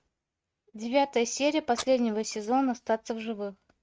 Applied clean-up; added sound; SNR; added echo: neural mask model RNNoise.